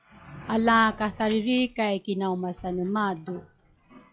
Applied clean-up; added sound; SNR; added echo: classical method log-MMSE.